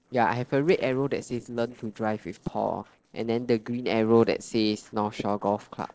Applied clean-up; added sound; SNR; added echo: neural separator model SepFormer DNS4.